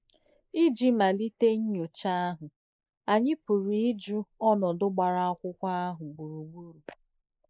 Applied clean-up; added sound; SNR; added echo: neural mask model Resemble Enhance denoiser.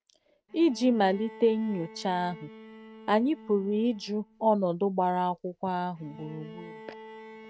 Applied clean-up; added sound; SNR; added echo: neural mask model RNNoise.